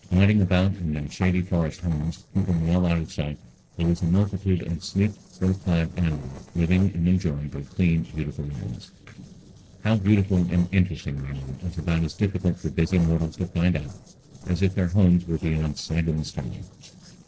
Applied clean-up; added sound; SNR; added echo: neural separator model SepFormer DNS4.